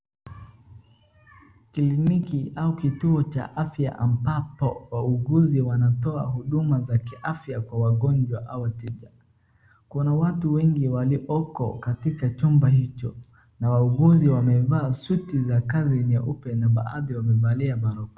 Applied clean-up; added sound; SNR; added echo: none; none; none; none.